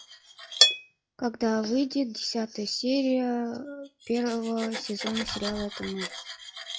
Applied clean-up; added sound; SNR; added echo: classical method log-MMSE.